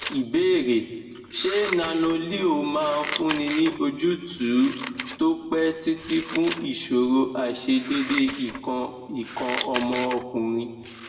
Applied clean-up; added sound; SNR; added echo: none; Scissors; 11 dB; reverberation time 1.6 s.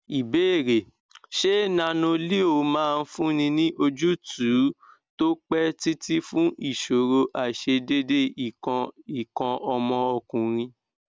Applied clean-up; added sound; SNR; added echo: none; none; none; none.